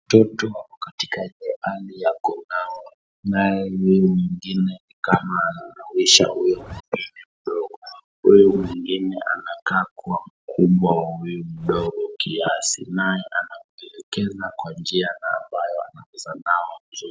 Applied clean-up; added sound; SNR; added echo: neural separator model SepFormer DNS4.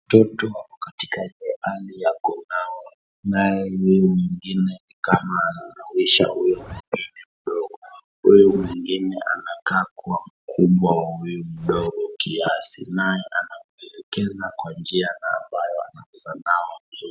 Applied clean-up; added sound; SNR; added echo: none; Zipper (clothing); 14 dB; none.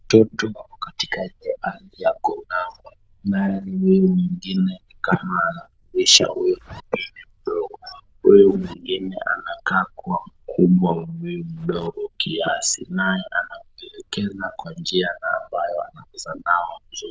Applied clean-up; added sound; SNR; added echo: neural diffusion model UNIVERSE++.